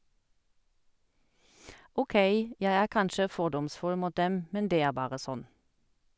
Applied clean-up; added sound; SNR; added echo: none; none; none; none.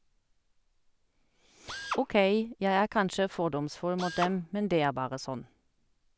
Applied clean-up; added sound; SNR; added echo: none; Drill; 8 dB; none.